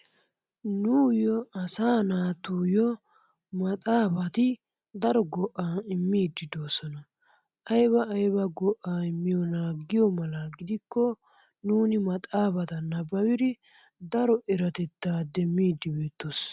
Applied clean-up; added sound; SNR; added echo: none; none; none; none.